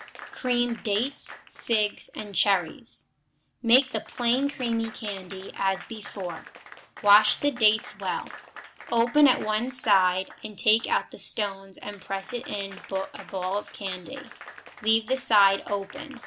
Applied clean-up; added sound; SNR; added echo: none; Applause / Crowd; 18 dB; none.